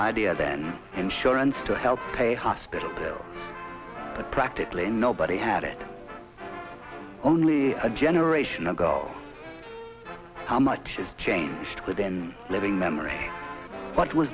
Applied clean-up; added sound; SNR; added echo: none; none; none; none.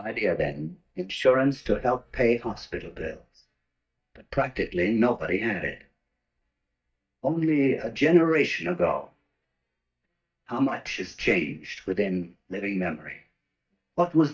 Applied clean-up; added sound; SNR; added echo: neural mask model DeepFilterNet 3.